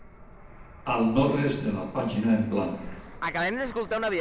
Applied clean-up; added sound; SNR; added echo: none; Fixed-wing aircraft, airplane; 6 dB; reverberation time 0.9 s.